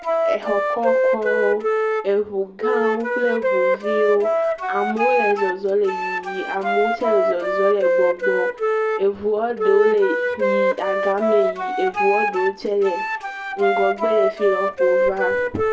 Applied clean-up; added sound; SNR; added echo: none; Wind instrument, woodwind instrument; -1 dB; reverberation time 0.4 s.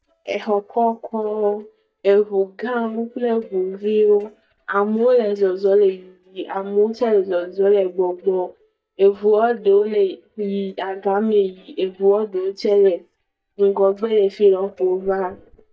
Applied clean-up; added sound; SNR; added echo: neural mask model DeepFilterNet 3.